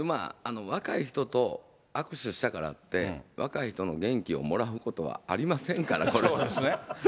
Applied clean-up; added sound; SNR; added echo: none; none; none; none.